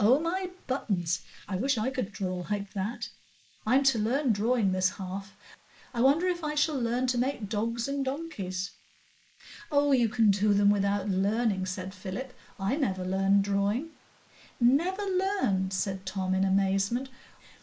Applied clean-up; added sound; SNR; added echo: neural mask model Resemble Enhance denoiser.